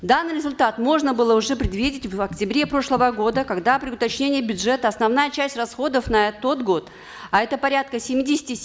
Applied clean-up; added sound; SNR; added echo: none; none; none; none.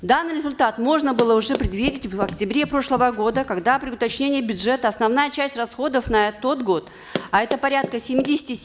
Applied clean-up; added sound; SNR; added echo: none; Run; 9 dB; none.